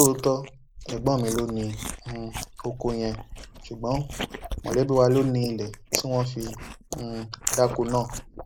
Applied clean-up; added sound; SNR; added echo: neural mask model Resemble Enhance denoiser.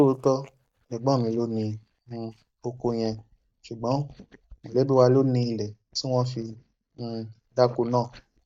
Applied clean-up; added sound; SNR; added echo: neural mask model DeepFilterNet 3.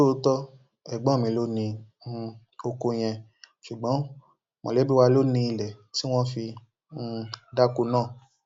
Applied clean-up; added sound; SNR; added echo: none; none; none; none.